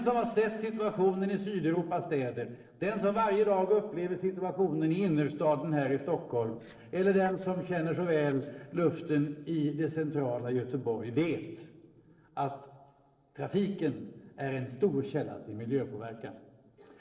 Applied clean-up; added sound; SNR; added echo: neural separator model SepFormer DNS4.